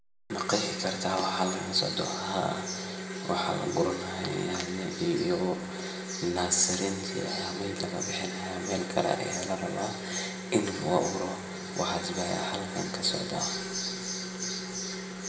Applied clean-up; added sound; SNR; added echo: none; none; none; reverberation time 1.5 s.